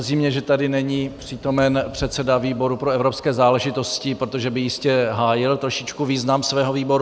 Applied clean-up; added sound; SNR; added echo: none; none; none; none.